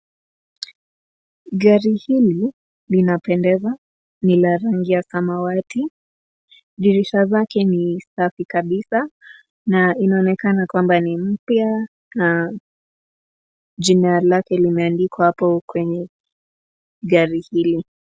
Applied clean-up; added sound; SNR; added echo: none; none; none; none.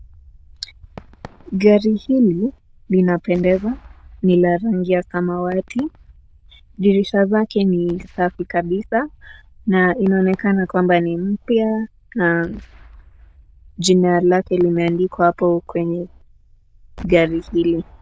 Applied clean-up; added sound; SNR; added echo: neural diffusion model UNIVERSE++.